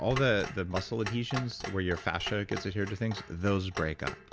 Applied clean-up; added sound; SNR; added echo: none; Clock; 10 dB; none.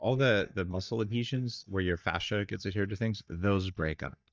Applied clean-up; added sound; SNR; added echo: neural mask model DeepFilterNet 3.